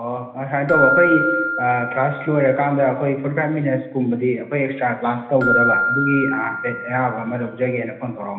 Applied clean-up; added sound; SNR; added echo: none; Keyboard (musical); 4 dB; reverberation time 1.1 s.